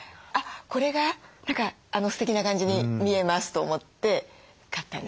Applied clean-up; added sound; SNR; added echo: none; none; none; none.